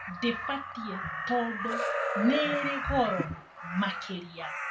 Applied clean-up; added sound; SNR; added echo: none; Crow; 2 dB; reverberation time 0.2 s.